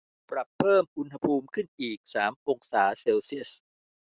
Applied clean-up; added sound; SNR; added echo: none; none; none; none.